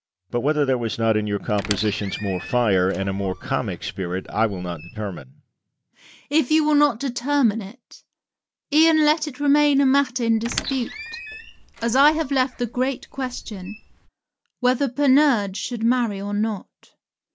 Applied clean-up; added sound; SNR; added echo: none; Squeak; 14 dB; none.